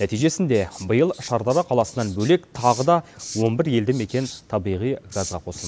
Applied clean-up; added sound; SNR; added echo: none; Writing; 18 dB; none.